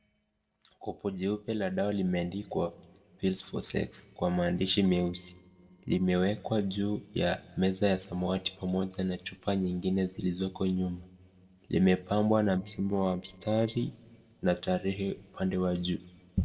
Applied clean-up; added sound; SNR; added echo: neural separator model SepFormer DNS4.